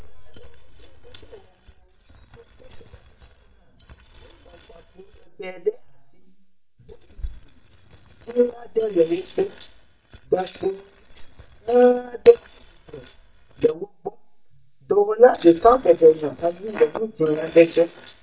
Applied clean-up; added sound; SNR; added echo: neural mask model DeepFilterNet 3.